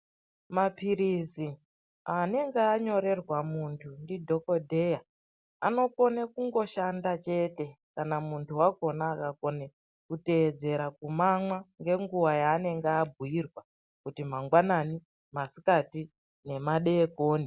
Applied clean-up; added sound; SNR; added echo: none; none; none; none.